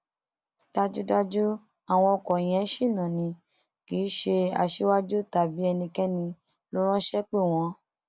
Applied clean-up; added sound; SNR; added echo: none; none; none; none.